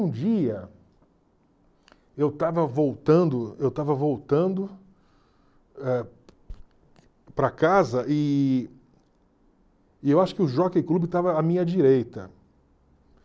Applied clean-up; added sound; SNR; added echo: none; none; none; none.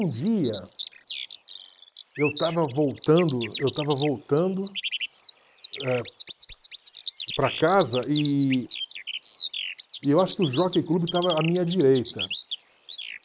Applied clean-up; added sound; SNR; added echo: neural mask model Resemble Enhance denoiser.